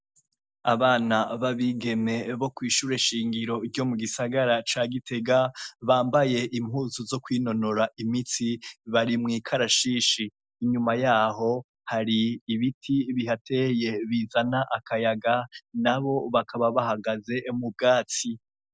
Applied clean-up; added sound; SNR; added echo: none; none; none; none.